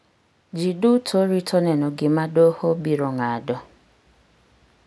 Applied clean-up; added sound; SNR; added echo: none; none; none; none.